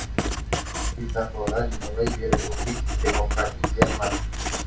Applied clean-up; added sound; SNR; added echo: none; Writing; -4 dB; reverberation time 0.2 s.